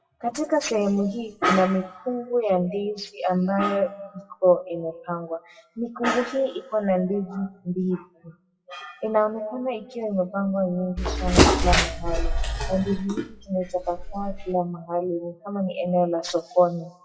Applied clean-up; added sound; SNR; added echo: classical method WPE with log-MMSE.